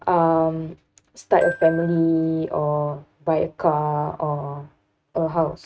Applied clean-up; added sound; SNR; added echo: neural mask model RNNoise.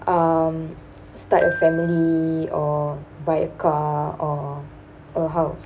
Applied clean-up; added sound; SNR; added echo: none; Glockenspiel; 14 dB; none.